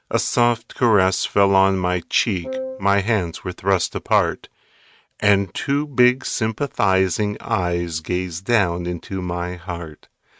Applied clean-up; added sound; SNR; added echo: neural mask model RNNoise.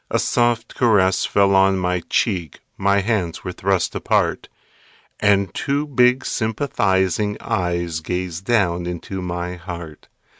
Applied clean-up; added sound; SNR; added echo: none; none; none; none.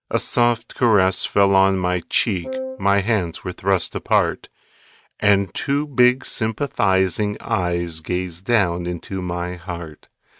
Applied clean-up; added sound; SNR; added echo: neural mask model DeepFilterNet 3.